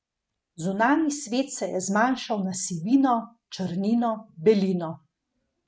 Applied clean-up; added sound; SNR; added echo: none; none; none; none.